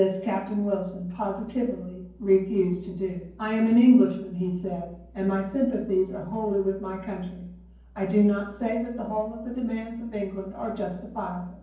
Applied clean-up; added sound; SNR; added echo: none; none; none; reverberation time 0.9 s.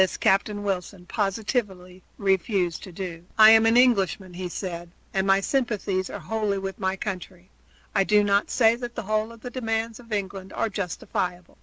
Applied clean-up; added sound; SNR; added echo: none; none; none; none.